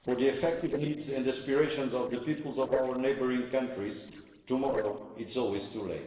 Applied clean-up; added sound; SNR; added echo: neural separator model SepFormer DNS4.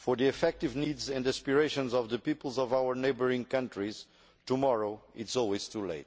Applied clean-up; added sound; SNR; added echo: none; none; none; none.